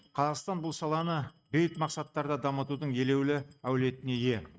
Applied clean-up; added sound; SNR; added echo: neural mask model RNNoise.